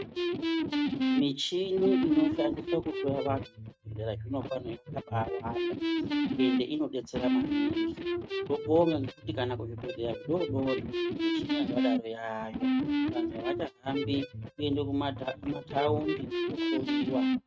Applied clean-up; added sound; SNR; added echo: neural mask model RNNoise.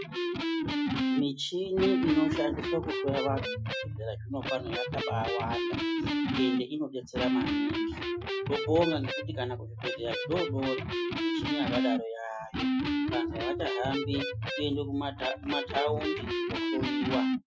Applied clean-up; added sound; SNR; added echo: classical method Wiener filter.